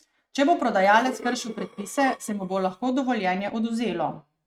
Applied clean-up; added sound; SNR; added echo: neural mask model RNNoise.